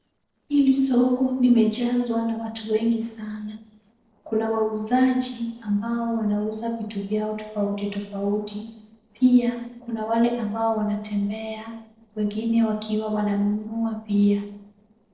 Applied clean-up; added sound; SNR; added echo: neural separator model SepFormer DNS4.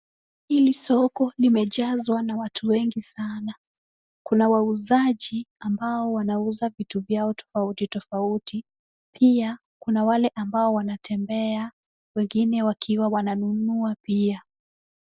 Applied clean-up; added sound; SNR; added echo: none; none; none; none.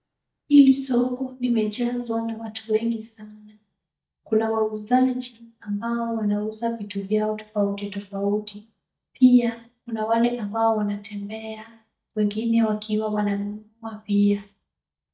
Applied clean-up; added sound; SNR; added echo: neural mask model DeepFilterNet 3.